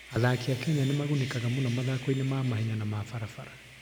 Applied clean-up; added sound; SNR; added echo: none; Sawing; 16 dB; none.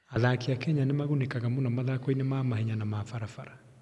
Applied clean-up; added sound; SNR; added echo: none; none; none; none.